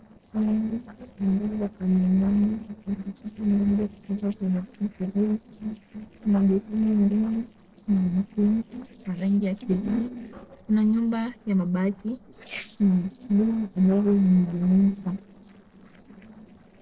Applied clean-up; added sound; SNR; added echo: neural separator model SepFormer DNS4.